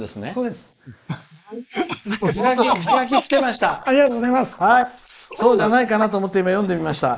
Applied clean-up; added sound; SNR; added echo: neural mask model Resemble Enhance denoiser.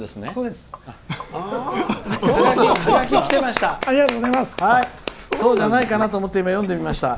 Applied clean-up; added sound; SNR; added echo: none; Sink (filling or washing); 17 dB; none.